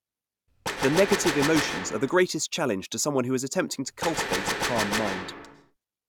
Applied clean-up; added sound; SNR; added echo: none; Gunshot, gunfire; 3 dB; none.